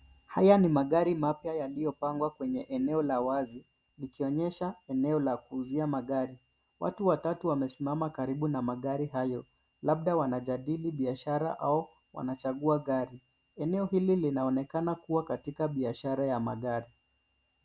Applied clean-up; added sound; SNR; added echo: none; none; none; none.